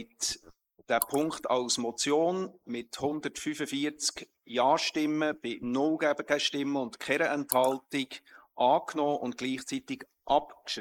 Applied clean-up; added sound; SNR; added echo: neural mask model Resemble Enhance denoiser.